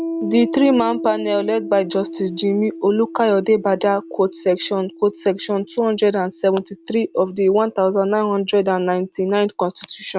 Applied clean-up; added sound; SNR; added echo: none; Piano; 13 dB; none.